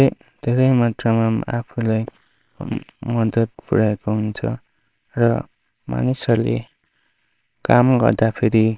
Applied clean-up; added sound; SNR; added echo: neural separator model SepFormer WHAMR!.